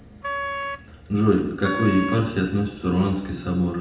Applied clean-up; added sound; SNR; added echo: none; Wind instrument, woodwind instrument; 9 dB; reverberation time 0.8 s.